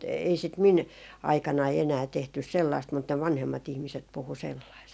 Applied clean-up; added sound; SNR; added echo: none; none; none; none.